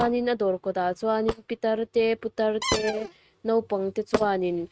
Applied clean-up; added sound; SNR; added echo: neural mask model RNNoise.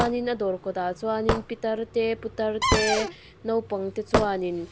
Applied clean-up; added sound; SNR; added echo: none; Cupboard open or close + Hammer / Wood; 3 dB; none.